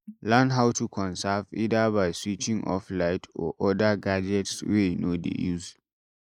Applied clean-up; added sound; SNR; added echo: neural mask model Resemble Enhance denoiser.